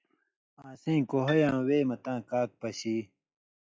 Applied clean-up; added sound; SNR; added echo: classical method log-MMSE.